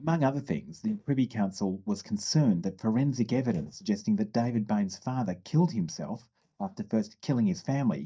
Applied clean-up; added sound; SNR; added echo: neural mask model DeepFilterNet 3.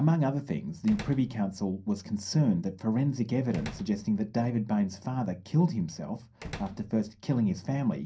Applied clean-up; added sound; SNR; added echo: none; Slam; 18 dB; reverberation time 0.3 s.